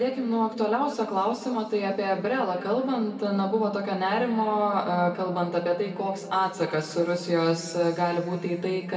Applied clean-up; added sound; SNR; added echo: none; none; none; reverberation time 2.3 s.